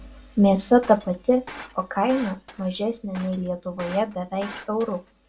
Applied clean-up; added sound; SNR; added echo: none; Shatter; 19 dB; reverberation time 0.2 s.